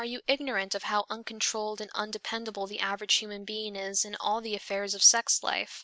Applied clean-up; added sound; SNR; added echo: none; none; none; none.